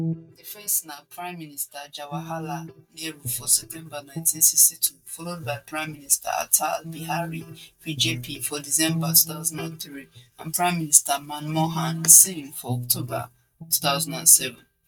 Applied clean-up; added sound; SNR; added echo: neural mask model DeepFilterNet 3.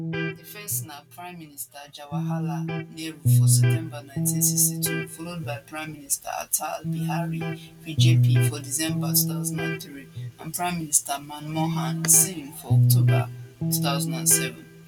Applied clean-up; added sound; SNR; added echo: none; Electric guitar; -3 dB; none.